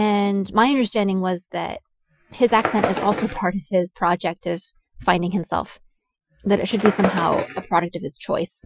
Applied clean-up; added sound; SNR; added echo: classical method Wiener filter.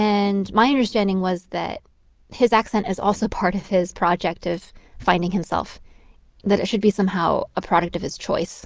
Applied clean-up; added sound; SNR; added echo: none; none; none; none.